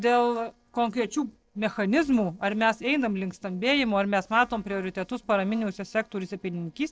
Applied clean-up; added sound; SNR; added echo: neural separator model SepFormer DNS4.